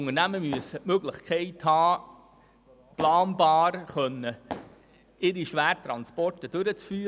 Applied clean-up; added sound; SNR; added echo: none; Fireworks; 16 dB; none.